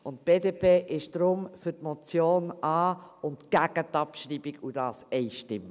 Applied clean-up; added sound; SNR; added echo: none; none; none; none.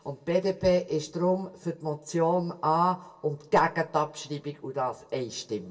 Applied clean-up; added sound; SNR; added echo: none; none; none; reverberation time 0.1 s.